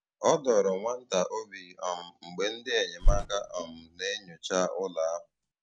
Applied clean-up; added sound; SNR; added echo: none; Bird; 0 dB; none.